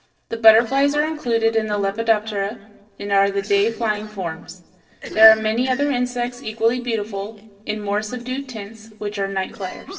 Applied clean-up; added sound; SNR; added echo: neural separator model SepFormer DNS4.